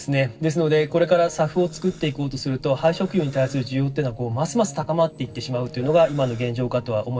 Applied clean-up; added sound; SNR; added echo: neural separator model SepFormer DNS4.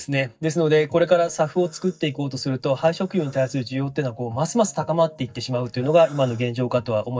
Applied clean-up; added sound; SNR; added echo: neural mask model DeepFilterNet 3.